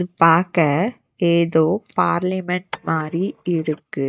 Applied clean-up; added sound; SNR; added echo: neural mask model DeepFilterNet 3.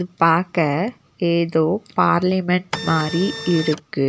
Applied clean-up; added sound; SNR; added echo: none; Printer; 9 dB; none.